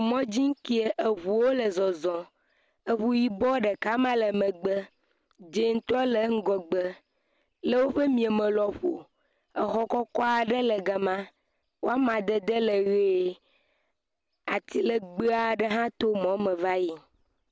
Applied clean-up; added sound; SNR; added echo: none; none; none; none.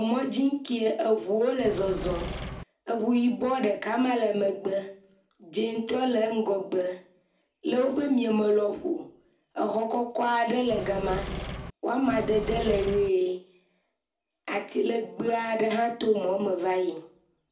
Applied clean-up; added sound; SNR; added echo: none; Engine / Mechanisms; 7 dB; reverberation time 0.4 s.